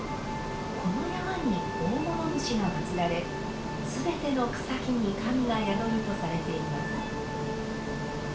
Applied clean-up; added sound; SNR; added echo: none; Ocean; 5 dB; reverberation time 0.3 s.